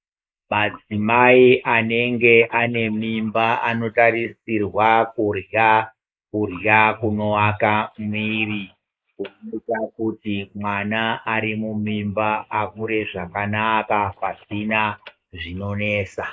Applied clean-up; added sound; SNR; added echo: neural mask model Resemble Enhance denoiser.